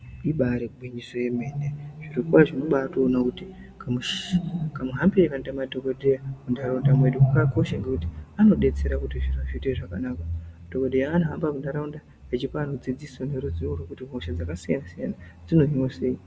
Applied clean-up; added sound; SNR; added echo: none; none; none; none.